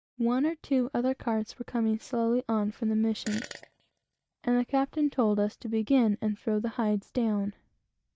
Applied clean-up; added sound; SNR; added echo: neural mask model DeepFilterNet 3.